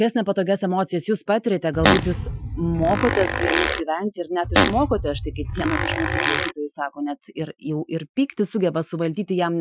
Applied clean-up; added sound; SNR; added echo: classical method Wiener filter.